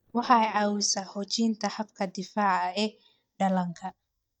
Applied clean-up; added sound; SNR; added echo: neural mask model DeepFilterNet 3.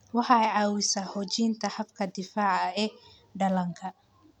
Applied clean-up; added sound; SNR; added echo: none; none; none; none.